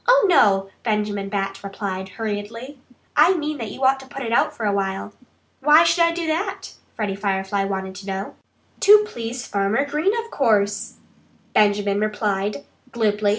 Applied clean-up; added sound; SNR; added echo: none; none; none; none.